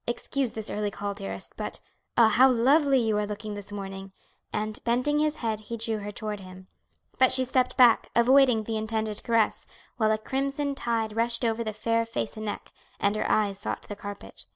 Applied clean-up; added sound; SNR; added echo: none; none; none; none.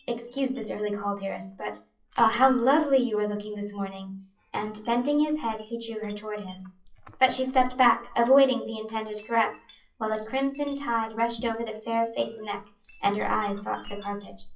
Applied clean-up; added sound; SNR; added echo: classical method WPE with log-MMSE.